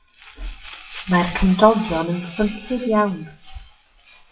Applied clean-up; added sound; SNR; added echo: classical method WPE with log-MMSE.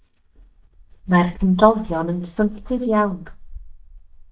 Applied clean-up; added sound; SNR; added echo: neural mask model DeepFilterNet 3.